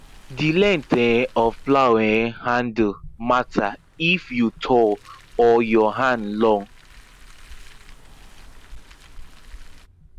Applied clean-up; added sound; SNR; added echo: none; Car; 19 dB; none.